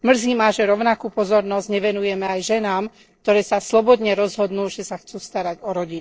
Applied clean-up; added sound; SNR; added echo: neural separator model SepFormer DNS4.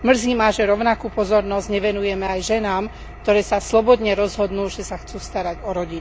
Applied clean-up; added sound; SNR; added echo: none; Engine; 16 dB; none.